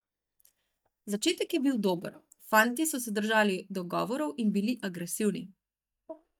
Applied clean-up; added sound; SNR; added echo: neural mask model DeepFilterNet 3.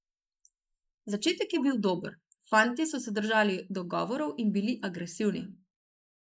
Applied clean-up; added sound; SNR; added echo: neural mask model Resemble Enhance denoiser.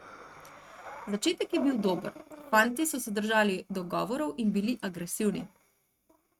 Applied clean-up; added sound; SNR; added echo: neural mask model RNNoise.